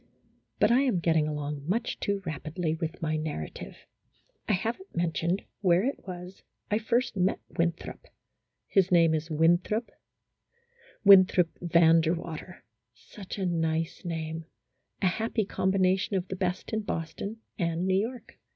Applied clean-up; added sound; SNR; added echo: none; none; none; none.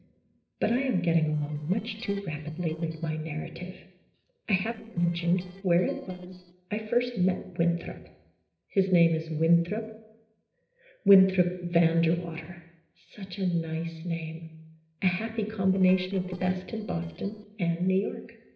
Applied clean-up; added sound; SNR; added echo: neural separator model SepFormer DNS4.